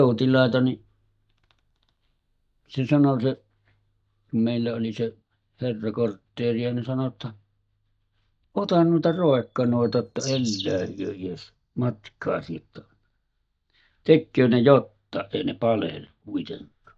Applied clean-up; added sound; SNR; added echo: neural mask model DeepFilterNet 3.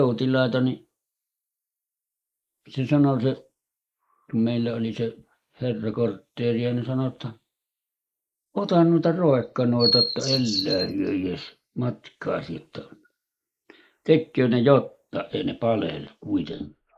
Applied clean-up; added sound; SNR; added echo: neural mask model Resemble Enhance denoiser.